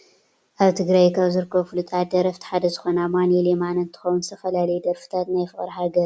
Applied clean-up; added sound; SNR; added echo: none; none; none; none.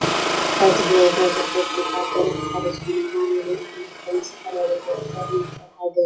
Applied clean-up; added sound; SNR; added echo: classical method WPE with log-MMSE.